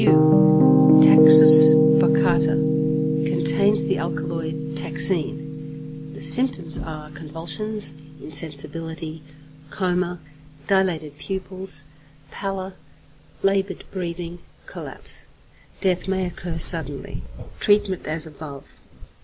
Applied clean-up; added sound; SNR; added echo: none; Piano; -5 dB; none.